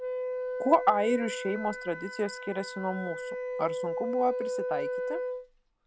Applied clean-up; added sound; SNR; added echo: none; Wind instrument, woodwind instrument; 3 dB; none.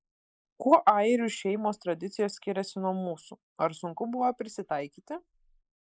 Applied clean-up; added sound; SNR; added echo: neural mask model Resemble Enhance denoiser.